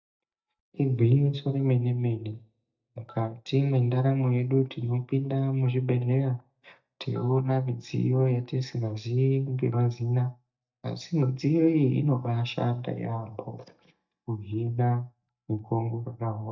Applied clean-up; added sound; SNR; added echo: neural mask model DeepFilterNet 3.